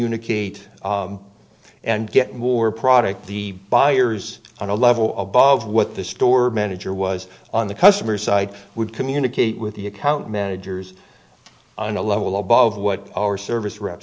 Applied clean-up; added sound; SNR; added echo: none; none; none; none.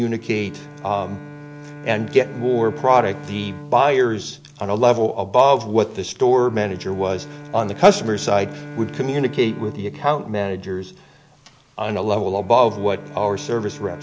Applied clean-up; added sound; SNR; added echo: none; Bowed string instrument; 17 dB; none.